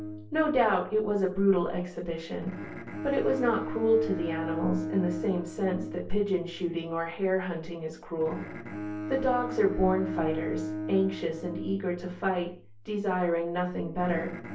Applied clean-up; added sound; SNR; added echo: none; Bowed string instrument; 9 dB; reverberation time 0.4 s.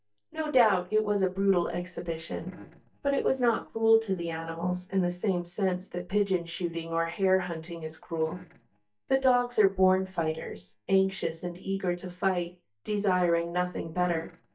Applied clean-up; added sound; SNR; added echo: neural mask model DeepFilterNet 3.